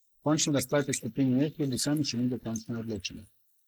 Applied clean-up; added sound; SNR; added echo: neural mask model Resemble Enhance denoiser.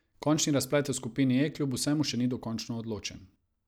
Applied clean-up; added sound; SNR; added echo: none; none; none; none.